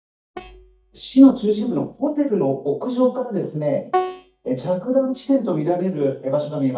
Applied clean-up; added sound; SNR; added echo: neural mask model DeepFilterNet 3.